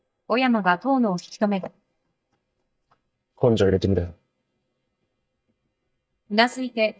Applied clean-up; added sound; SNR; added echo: neural mask model DeepFilterNet 3.